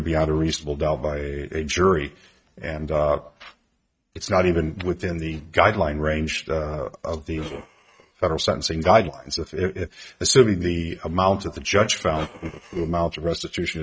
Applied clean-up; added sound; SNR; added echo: neural mask model RNNoise.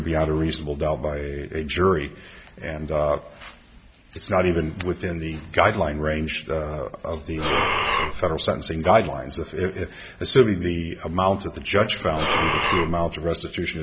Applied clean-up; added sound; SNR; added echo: none; Breathing; -1 dB; none.